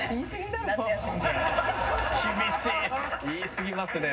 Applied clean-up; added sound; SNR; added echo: none; none; none; reverberation time 0.4 s.